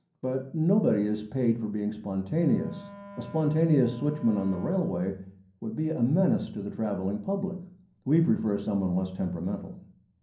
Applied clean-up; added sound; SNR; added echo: none; Wind instrument, woodwind instrument; 19 dB; reverberation time 0.6 s.